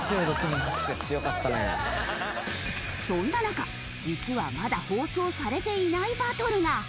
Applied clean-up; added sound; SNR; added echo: none; none; none; none.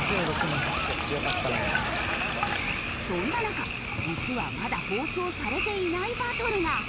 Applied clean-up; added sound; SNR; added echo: none; Frog + Sink (filling or washing); 1 dB; none.